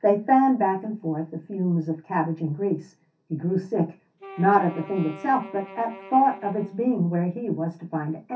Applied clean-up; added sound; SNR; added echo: none; Wind instrument, woodwind instrument; 18 dB; reverberation time 0.3 s.